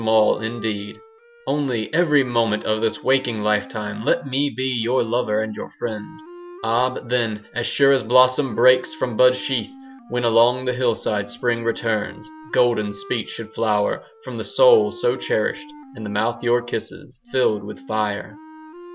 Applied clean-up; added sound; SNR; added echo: none; Wind instrument, woodwind instrument; 20 dB; none.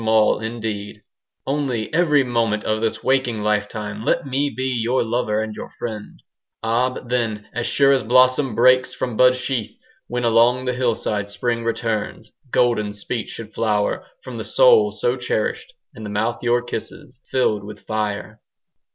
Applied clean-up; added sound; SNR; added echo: none; none; none; none.